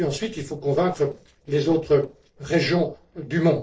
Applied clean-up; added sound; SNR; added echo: neural separator model SepFormer DNS4.